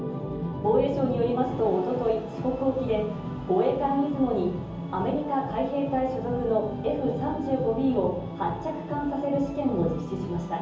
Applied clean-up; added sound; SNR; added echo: none; none; none; reverberation time 0.7 s.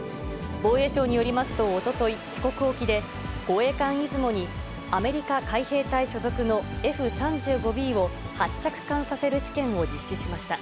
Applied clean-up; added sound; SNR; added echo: none; none; none; none.